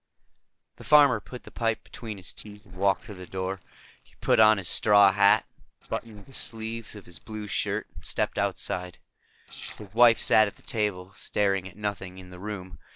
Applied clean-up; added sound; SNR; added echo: neural separator model SepFormer DNS4.